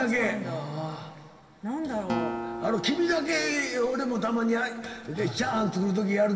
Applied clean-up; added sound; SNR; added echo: none; Acoustic guitar; 10 dB; reverberation time 2.3 s.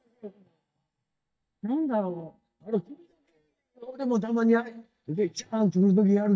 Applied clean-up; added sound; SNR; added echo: neural mask model DeepFilterNet 3.